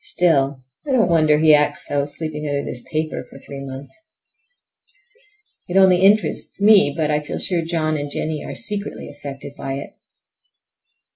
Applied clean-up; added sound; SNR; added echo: none; none; none; none.